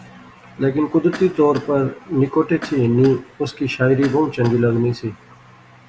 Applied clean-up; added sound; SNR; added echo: none; Cough; 18 dB; none.